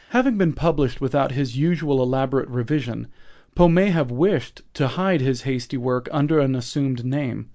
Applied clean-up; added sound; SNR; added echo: none; none; none; none.